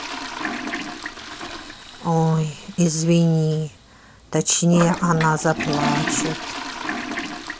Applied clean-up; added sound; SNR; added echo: none; Toilet flush; 7 dB; none.